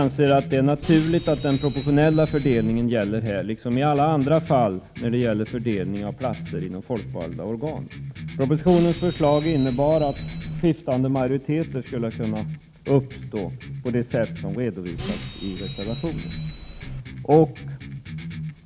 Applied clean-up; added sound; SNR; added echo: none; Electric guitar + Bus; 11 dB; none.